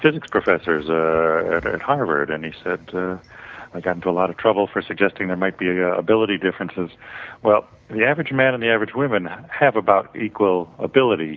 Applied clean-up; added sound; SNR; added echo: none; none; none; none.